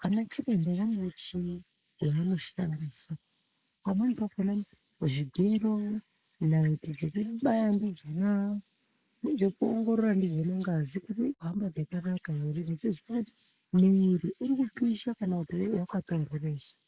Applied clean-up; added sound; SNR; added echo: neural mask model Resemble Enhance denoiser.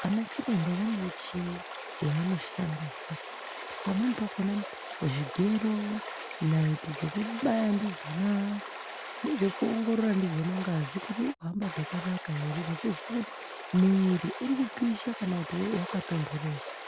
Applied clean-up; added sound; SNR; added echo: none; Stream; 10 dB; none.